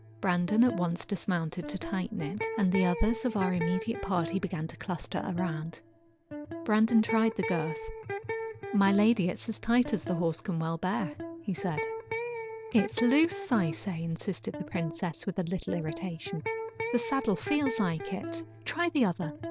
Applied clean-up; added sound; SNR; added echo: none; Electric guitar; 8 dB; none.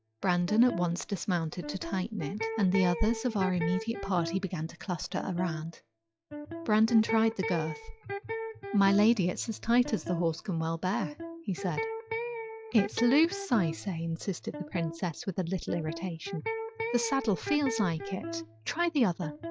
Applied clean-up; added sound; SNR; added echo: classical method log-MMSE.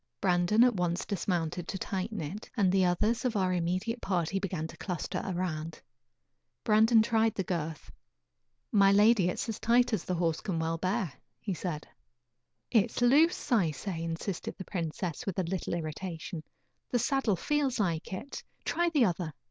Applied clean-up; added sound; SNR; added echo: none; none; none; none.